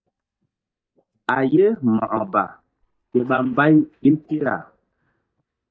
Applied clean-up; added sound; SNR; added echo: neural mask model DeepFilterNet 3.